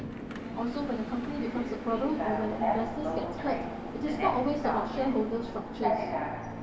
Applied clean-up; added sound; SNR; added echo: none; Subway, metro, underground; 1 dB; reverberation time 0.3 s.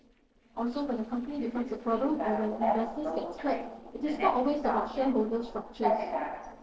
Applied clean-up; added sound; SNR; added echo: neural separator model SepFormer DNS4.